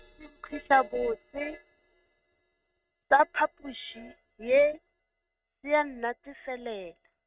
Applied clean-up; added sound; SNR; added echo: neural mask model RNNoise.